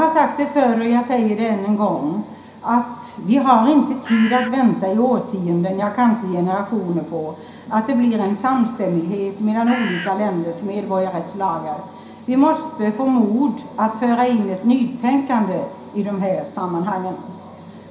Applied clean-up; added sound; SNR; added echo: none; Bird; 9 dB; reverberation time 0.5 s.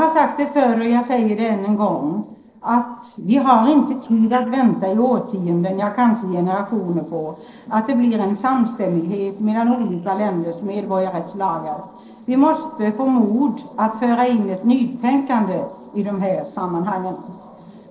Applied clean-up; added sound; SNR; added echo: neural separator model SepFormer DNS4.